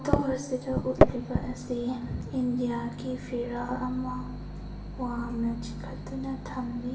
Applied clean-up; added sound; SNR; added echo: none; Microwave oven; -1 dB; reverberation time 1.0 s.